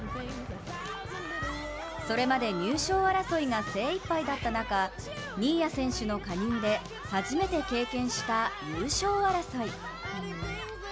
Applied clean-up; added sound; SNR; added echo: none; none; none; none.